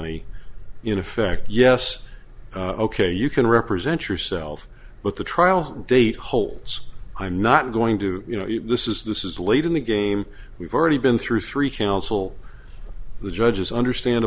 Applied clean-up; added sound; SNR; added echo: none; none; none; none.